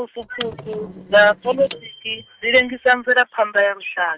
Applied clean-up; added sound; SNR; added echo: neural mask model RNNoise.